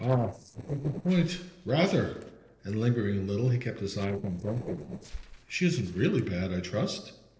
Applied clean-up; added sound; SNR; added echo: neural separator model SepFormer DNS4.